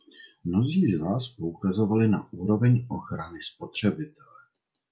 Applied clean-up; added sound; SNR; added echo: none; none; none; none.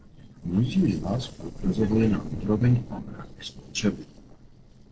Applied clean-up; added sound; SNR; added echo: neural separator model SepFormer DNS4.